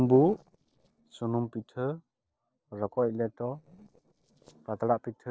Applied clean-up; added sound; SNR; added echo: neural separator model SepFormer DNS4.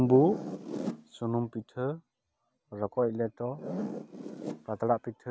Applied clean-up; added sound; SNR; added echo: none; Zipper (clothing); 10 dB; none.